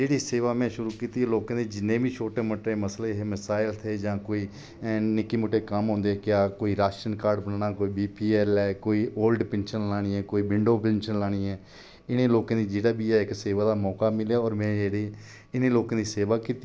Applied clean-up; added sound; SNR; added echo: none; none; none; none.